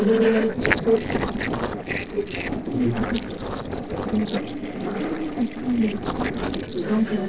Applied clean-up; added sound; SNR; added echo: neural separator model SepFormer DNS4.